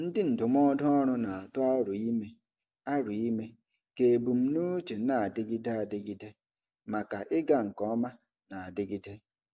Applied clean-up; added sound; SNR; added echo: none; none; none; none.